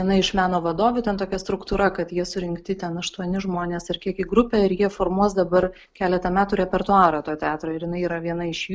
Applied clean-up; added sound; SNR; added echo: none; none; none; none.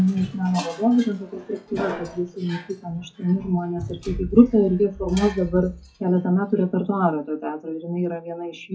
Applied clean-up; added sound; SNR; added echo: classical method WPE with log-MMSE.